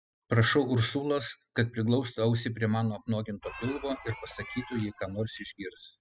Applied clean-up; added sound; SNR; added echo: classical method spectral subtraction.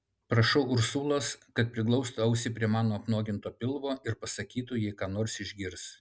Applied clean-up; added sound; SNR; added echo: none; none; none; none.